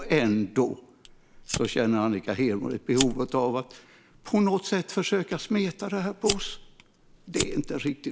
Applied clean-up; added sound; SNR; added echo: none; Fire; 11 dB; none.